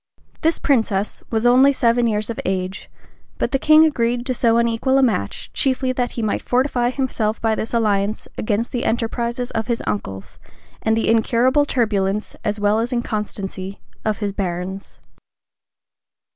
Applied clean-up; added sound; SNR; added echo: none; none; none; none.